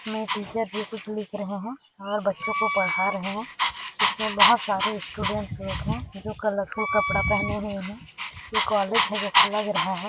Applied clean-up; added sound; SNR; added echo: none; Dog + Wind instrument, woodwind instrument; 0 dB; none.